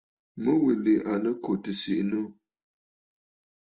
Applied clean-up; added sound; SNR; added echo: none; none; none; none.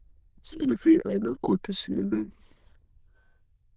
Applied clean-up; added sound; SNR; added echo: neural diffusion model UNIVERSE++.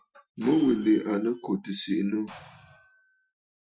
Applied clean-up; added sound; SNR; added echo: classical method Wiener filter.